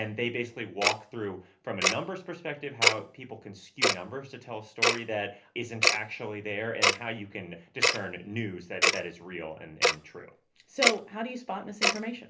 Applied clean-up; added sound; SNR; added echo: none; Tick-tock; -4 dB; reverberation time 0.3 s.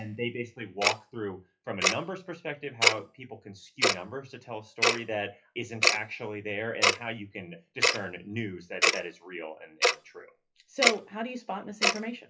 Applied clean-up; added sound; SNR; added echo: classical method WPE with log-MMSE.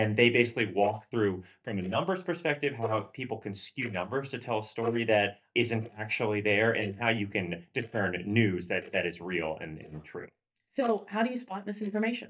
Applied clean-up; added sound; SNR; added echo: neural mask model DeepFilterNet 3.